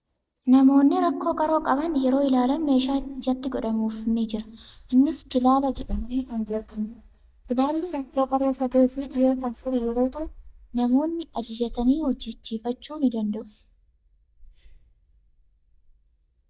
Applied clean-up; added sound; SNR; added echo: neural mask model DeepFilterNet 3.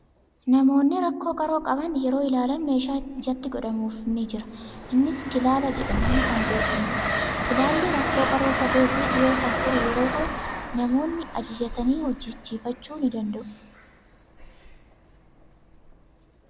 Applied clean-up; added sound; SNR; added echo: none; Train; 4 dB; none.